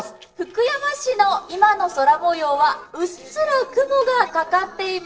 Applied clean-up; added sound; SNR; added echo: neural separator model SepFormer DNS4.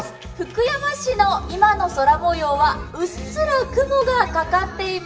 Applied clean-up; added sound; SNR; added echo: none; Bowed string instrument; 13 dB; reverberation time 0.7 s.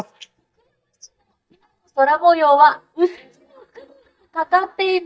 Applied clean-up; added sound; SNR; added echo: neural mask model DeepFilterNet 3.